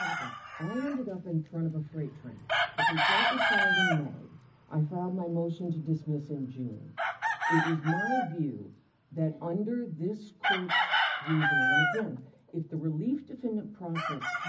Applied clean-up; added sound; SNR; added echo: none; Chicken, rooster; -1 dB; reverberation time 0.4 s.